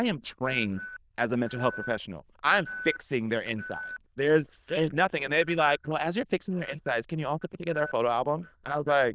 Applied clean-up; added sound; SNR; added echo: neural diffusion model UNIVERSE++.